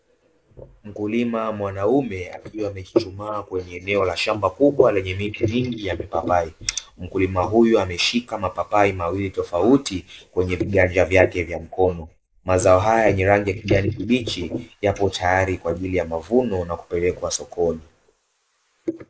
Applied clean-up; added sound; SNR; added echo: neural mask model Resemble Enhance denoiser.